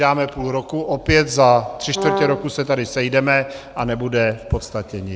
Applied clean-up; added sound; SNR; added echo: none; Brass instrument; 4 dB; none.